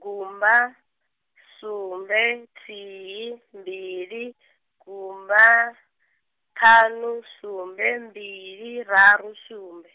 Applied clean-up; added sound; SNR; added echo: none; none; none; none.